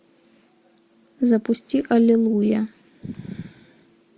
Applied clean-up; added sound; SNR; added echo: none; none; none; none.